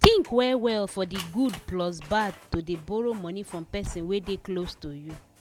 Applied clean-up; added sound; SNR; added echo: none; Squeak / Slam + Printer; 19 dB; none.